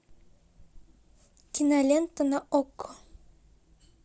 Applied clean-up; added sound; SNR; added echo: none; none; none; none.